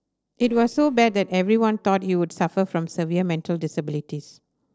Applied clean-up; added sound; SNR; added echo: neural separator model SepFormer DNS4.